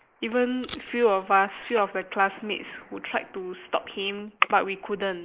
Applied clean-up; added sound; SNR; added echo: neural mask model Resemble Enhance denoiser.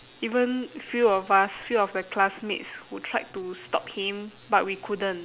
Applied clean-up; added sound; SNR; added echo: none; none; none; none.